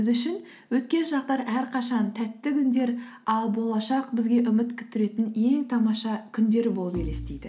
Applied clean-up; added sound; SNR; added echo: none; none; none; none.